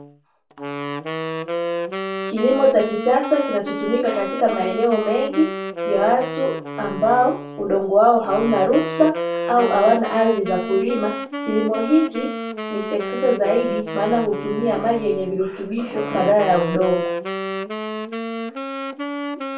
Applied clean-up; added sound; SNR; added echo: none; Wind instrument, woodwind instrument; 7 dB; reverberation time 0.3 s.